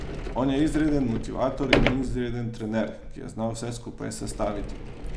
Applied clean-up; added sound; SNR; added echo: none; Sliding door; 3 dB; none.